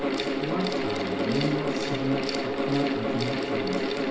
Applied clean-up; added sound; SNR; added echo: none; Mechanical fan; -4 dB; reverberation time 0.7 s.